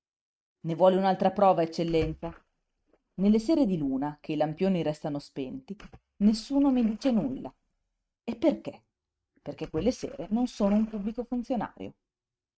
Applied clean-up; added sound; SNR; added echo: neural mask model RNNoise.